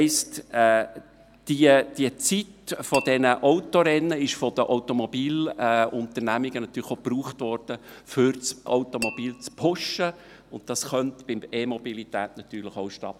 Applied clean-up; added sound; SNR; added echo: none; Tap / Glass; 14 dB; none.